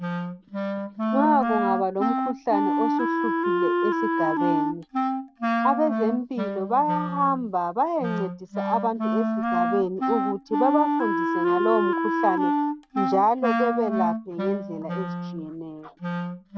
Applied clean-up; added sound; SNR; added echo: none; Wind instrument, woodwind instrument; -1 dB; none.